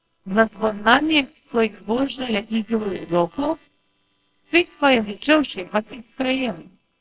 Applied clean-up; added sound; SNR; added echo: neural separator model SepFormer WHAMR!.